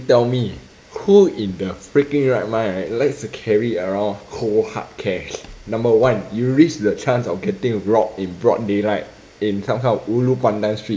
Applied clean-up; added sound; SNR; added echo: none; none; none; none.